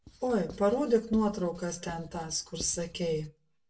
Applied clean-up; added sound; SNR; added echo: none; Writing; 18 dB; reverberation time 0.1 s.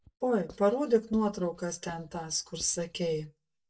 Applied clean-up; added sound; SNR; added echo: neural mask model DeepFilterNet 3.